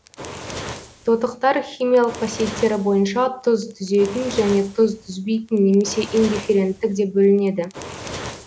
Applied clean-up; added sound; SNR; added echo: none; Fire; 15 dB; none.